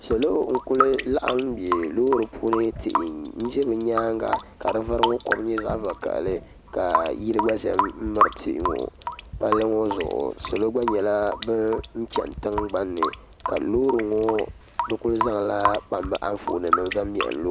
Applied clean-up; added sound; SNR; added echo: none; Drip / Sink (filling or washing) / Water tap, faucet; 5 dB; none.